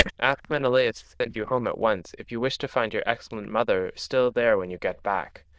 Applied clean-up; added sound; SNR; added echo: neural diffusion model UNIVERSE++.